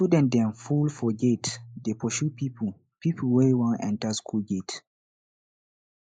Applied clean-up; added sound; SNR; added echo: neural mask model Resemble Enhance denoiser.